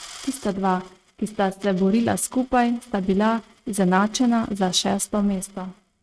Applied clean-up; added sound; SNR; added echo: neural mask model RNNoise.